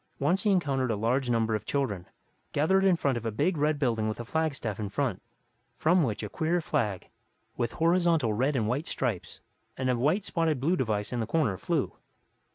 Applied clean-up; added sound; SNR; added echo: none; none; none; none.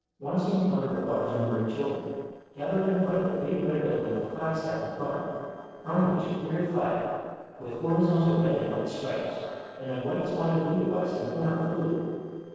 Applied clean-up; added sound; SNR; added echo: neural separator model SepFormer DNS4.